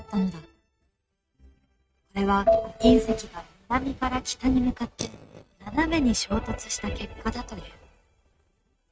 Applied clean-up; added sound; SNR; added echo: neural mask model RNNoise.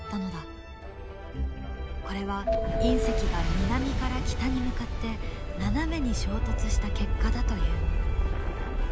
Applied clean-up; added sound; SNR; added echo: none; none; none; none.